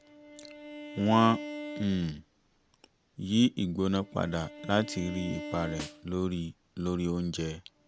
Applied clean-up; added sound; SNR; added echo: none; Snare drum + Bowed string instrument; 14 dB; none.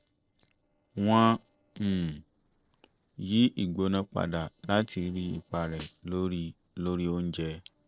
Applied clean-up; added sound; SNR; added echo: neural separator model SepFormer DNS4.